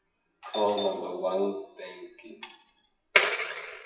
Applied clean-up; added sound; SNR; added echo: classical method WPE with log-MMSE.